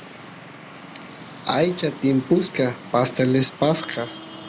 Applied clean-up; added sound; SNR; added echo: none; Traffic noise, roadway noise; 16 dB; none.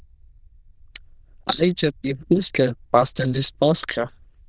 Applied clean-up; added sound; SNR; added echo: neural diffusion model UNIVERSE++.